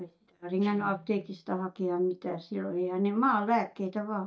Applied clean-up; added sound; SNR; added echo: neural mask model DeepFilterNet 3.